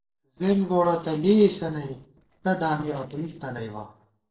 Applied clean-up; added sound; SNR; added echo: neural separator model SepFormer DNS4.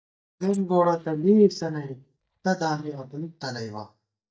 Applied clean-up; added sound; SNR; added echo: neural mask model DeepFilterNet 3.